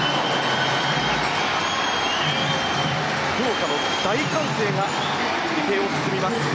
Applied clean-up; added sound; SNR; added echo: none; Chime; 20 dB; none.